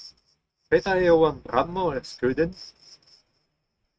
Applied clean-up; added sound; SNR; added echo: neural mask model RNNoise.